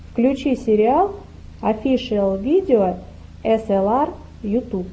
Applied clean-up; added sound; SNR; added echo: none; none; none; none.